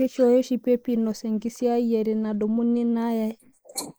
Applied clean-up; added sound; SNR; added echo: neural mask model Resemble Enhance denoiser.